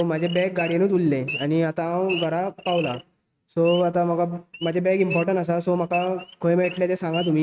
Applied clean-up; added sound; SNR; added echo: neural mask model RNNoise.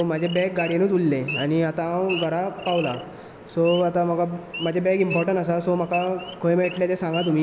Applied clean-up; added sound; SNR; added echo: none; Idling / Wild animals; 14 dB; none.